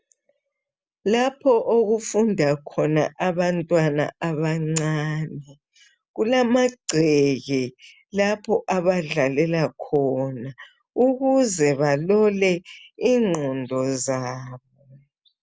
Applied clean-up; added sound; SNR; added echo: none; none; none; none.